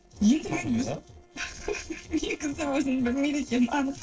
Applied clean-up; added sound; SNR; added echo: neural separator model SepFormer DNS4.